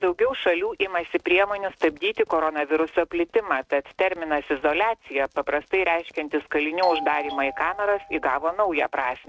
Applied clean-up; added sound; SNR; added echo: neural mask model RNNoise.